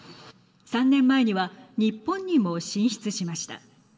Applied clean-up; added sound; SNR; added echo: none; none; none; reverberation time 1.1 s.